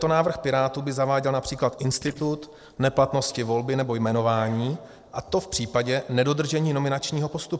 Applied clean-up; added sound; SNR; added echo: neural separator model SepFormer DNS4.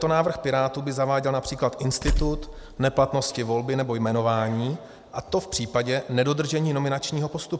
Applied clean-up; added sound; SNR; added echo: none; Tools; 6 dB; none.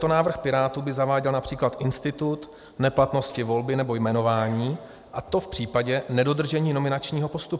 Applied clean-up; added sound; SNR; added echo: none; none; none; none.